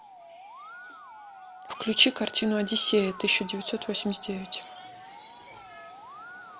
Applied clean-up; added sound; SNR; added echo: none; Musical instrument; 18 dB; none.